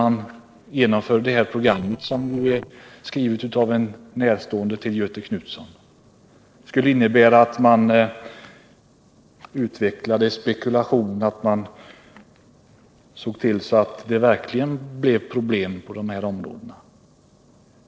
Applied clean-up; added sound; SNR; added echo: neural separator model SepFormer DNS4.